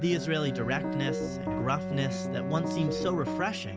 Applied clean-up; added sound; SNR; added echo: none; Piano + Bowed string instrument; 2 dB; none.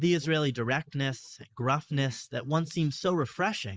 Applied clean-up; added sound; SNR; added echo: neural mask model Resemble Enhance denoiser.